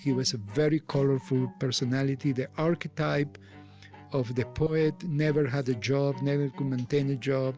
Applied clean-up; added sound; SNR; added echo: none; none; none; none.